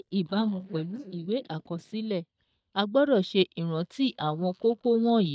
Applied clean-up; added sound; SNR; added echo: neural mask model DeepFilterNet 3.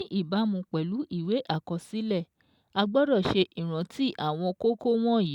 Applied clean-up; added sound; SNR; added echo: none; none; none; none.